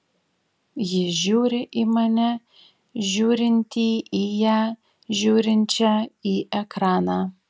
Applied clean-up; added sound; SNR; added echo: none; none; none; none.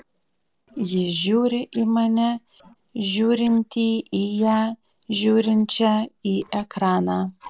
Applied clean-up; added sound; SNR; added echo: neural separator model SepFormer DNS4.